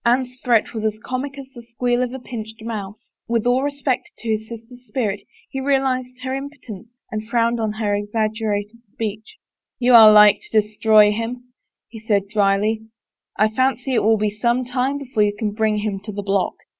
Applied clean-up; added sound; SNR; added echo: none; none; none; none.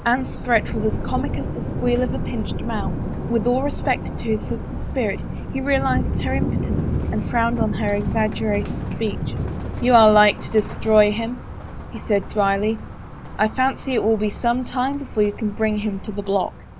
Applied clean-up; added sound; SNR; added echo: none; Thunder; 5 dB; none.